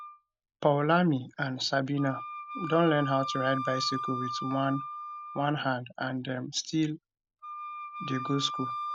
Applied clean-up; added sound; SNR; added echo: none; Wind instrument, woodwind instrument; 8 dB; none.